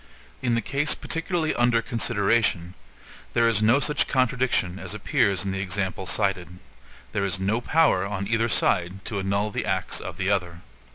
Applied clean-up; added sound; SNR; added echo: none; none; none; none.